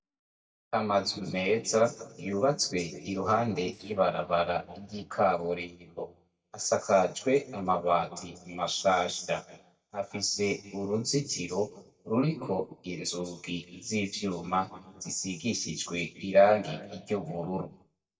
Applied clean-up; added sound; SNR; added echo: neural mask model DeepFilterNet 3.